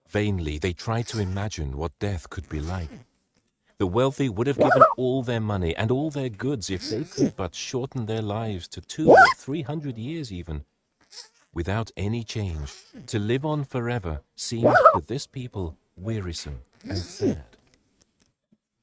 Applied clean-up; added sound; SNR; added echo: neural mask model RNNoise.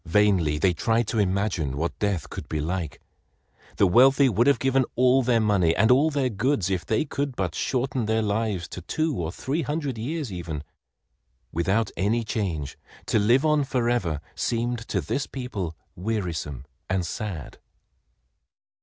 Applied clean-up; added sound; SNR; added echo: none; none; none; none.